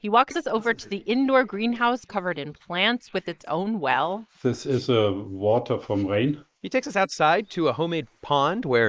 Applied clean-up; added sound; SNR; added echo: neural mask model Resemble Enhance denoiser.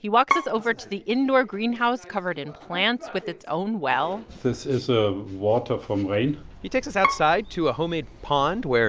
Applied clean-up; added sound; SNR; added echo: none; Bowed string instrument; 7 dB; none.